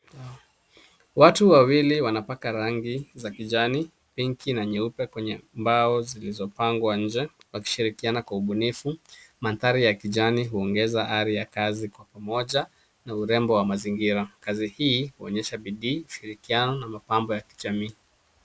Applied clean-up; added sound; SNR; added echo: none; none; none; none.